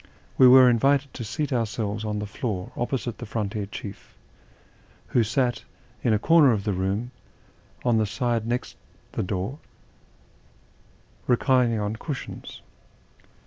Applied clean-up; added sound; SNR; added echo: none; none; none; none.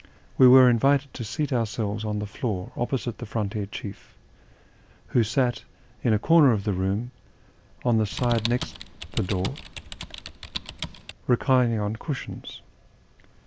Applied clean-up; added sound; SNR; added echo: none; Typing; 10 dB; none.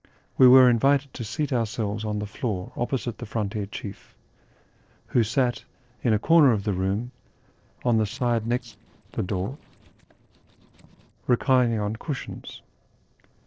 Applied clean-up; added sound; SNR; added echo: neural separator model SepFormer DNS4.